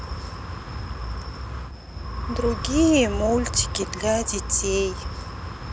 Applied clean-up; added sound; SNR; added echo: none; Wind; 5 dB; none.